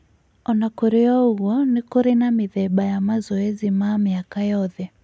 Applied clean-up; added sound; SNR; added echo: none; none; none; none.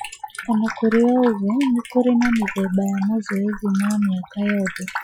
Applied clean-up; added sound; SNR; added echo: classical method Wiener filter.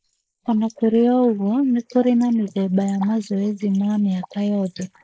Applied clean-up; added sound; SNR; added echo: neural mask model Resemble Enhance denoiser.